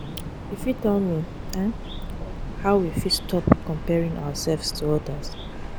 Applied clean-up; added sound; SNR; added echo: none; Train; 7 dB; none.